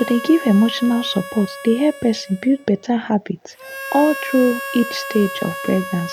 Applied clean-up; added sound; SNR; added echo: none; Harmonica; 12 dB; none.